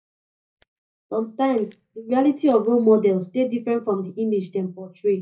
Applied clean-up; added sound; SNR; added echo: neural mask model DeepFilterNet 3.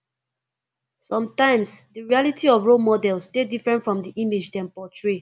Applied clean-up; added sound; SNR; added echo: none; none; none; none.